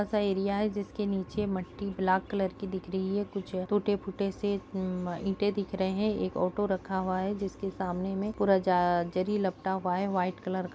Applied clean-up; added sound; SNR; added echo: none; none; none; none.